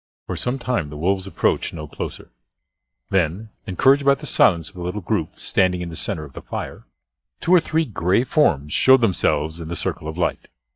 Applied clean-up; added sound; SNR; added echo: neural mask model DeepFilterNet 3.